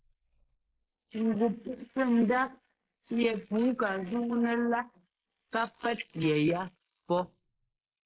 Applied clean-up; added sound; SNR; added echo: neural mask model Resemble Enhance denoiser.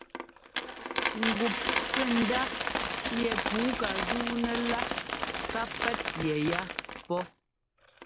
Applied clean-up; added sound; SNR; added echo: none; Coin (dropping); 0 dB; none.